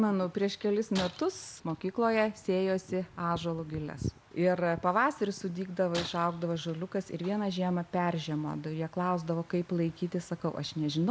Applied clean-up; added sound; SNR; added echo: none; Shatter; 16 dB; none.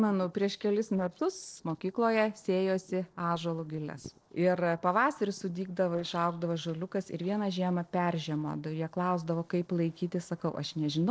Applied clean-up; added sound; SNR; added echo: neural separator model SepFormer DNS4.